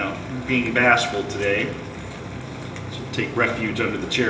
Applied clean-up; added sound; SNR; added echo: none; none; none; reverberation time 1.0 s.